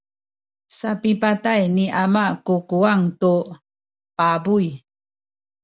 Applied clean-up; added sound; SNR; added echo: none; none; none; none.